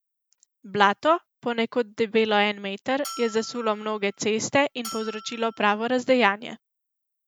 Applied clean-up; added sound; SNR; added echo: none; Bell; 18 dB; none.